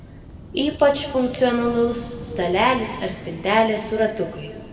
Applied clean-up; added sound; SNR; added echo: none; Waves, surf / Wind; 15 dB; reverberation time 1.8 s.